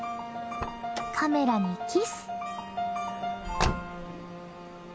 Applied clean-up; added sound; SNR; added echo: none; Car; 7 dB; none.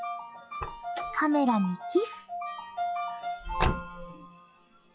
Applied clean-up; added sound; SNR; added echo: classical method log-MMSE.